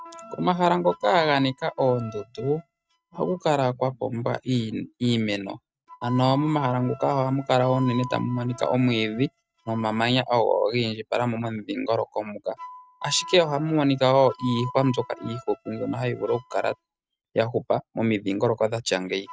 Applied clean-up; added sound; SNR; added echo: neural mask model RNNoise.